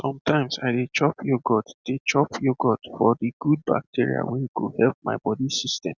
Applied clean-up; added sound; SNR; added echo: none; none; none; none.